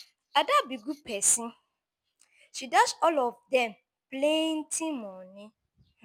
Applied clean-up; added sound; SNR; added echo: none; none; none; none.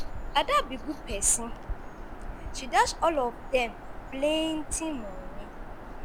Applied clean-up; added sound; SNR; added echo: none; Bird vocalization, bird call, bird song; 7 dB; none.